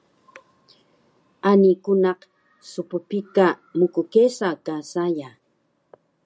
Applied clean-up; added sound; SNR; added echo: none; none; none; none.